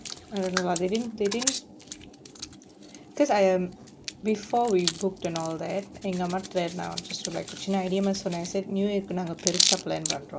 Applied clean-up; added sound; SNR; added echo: none; Hands; 6 dB; none.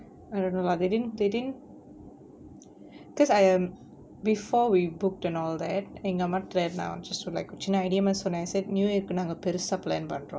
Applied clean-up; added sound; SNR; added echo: none; none; none; none.